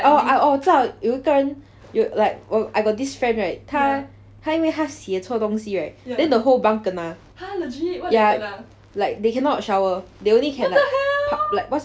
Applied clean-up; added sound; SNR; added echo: none; none; none; none.